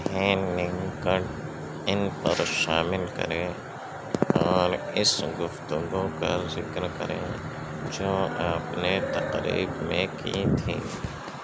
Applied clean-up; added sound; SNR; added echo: none; Bowed string instrument; 14 dB; none.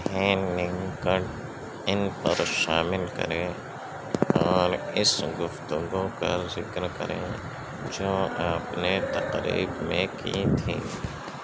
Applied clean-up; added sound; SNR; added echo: none; none; none; none.